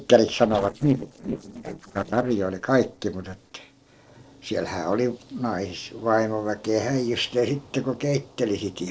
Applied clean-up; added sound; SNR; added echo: neural separator model SepFormer DNS4.